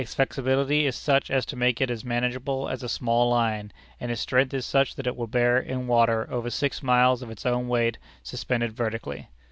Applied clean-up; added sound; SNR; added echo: none; none; none; none.